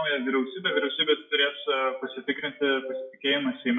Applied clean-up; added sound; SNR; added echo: classical method WPE with log-MMSE.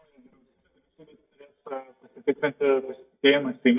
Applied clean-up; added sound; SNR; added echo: neural mask model DeepFilterNet 3.